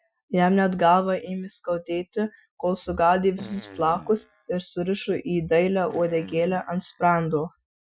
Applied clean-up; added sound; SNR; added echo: classical method Wiener filter.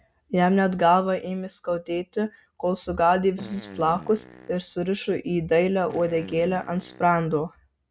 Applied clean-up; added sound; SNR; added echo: none; Fart; 18 dB; none.